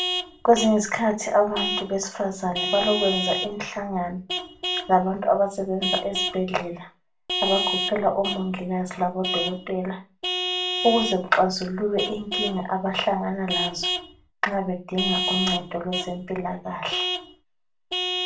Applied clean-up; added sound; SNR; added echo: none; Vehicle horn, car horn, honking / Truck; 5 dB; reverberation time 0.3 s.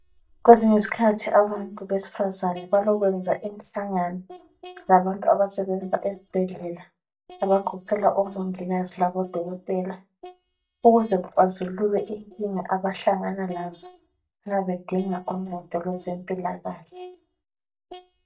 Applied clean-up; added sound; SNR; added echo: neural mask model DeepFilterNet 3.